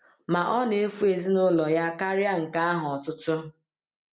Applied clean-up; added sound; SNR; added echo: none; none; none; none.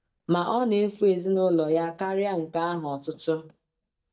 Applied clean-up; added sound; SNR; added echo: neural mask model DeepFilterNet 3.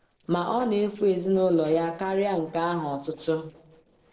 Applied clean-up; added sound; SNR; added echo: neural separator model SepFormer DNS4.